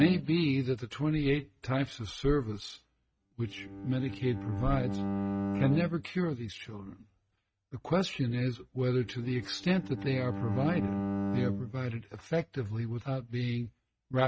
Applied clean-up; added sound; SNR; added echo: neural mask model RNNoise.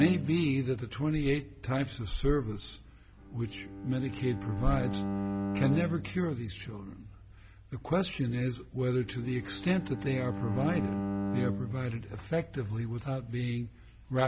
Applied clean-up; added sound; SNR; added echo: none; Bowed string instrument; 7 dB; none.